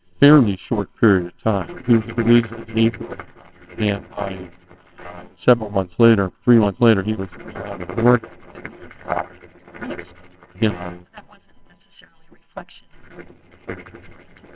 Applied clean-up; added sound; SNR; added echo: neural separator model SepFormer WHAMR!.